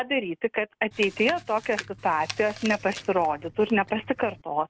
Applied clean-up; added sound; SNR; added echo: none; Chewing, mastication; 15 dB; none.